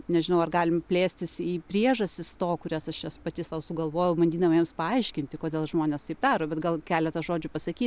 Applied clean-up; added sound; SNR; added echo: none; none; none; none.